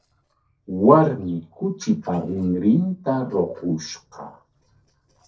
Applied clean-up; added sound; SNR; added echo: neural separator model SepFormer DNS4.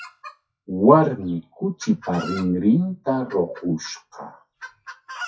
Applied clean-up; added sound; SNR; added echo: classical method WPE with log-MMSE.